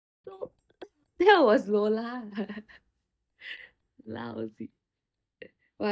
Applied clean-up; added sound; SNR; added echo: neural mask model DeepFilterNet 3.